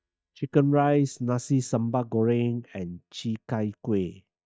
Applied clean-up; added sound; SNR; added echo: neural mask model DeepFilterNet 3.